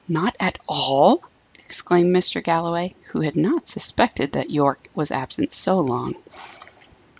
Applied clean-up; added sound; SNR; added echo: none; none; none; none.